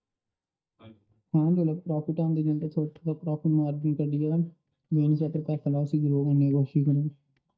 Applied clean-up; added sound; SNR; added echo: neural mask model DeepFilterNet 3.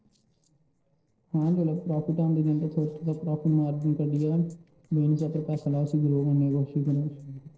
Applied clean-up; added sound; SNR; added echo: neural separator model SepFormer DNS4.